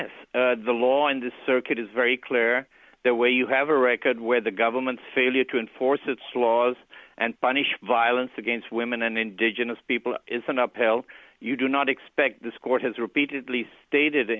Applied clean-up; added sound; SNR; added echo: none; none; none; none.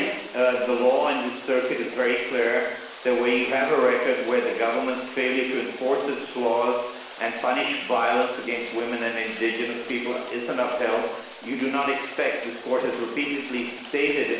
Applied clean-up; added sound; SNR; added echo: none; Rain; 16 dB; reverberation time 0.9 s.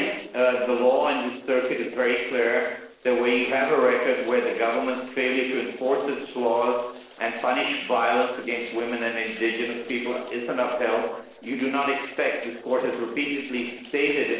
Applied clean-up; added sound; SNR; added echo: neural separator model SepFormer DNS4.